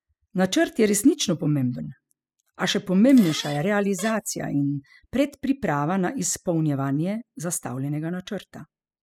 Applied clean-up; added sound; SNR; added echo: classical method spectral subtraction.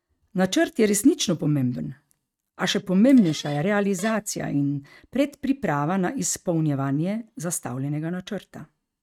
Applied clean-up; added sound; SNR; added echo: neural mask model RNNoise.